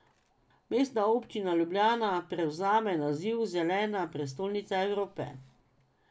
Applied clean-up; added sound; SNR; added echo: none; none; none; none.